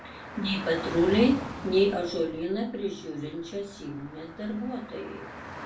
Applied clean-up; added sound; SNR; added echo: none; Traffic noise, roadway noise / Car; 12 dB; reverberation time 0.3 s.